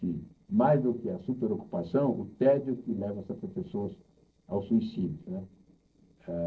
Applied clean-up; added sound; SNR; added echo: neural separator model SepFormer DNS4.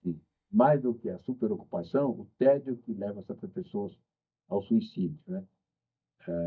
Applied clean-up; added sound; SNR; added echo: neural mask model DeepFilterNet 3.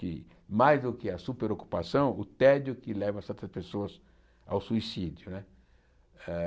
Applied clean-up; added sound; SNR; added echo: none; none; none; none.